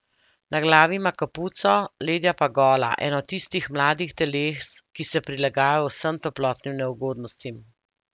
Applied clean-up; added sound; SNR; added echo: none; none; none; none.